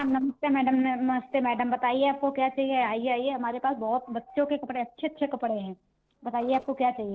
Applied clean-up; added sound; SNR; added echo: neural separator model SepFormer DNS4.